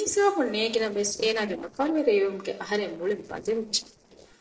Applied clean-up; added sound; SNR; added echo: neural separator model SepFormer DNS4.